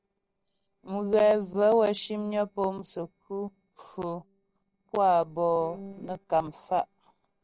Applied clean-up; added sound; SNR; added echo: neural separator model SepFormer DNS4.